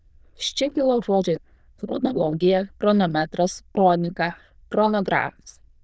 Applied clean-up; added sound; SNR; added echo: neural diffusion model UNIVERSE++.